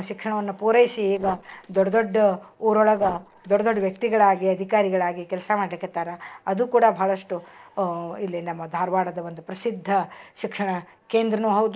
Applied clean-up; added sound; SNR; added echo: neural separator model SepFormer DNS4.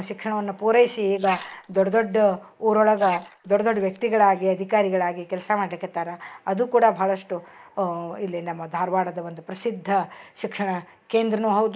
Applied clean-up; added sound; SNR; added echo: neural mask model Resemble Enhance denoiser.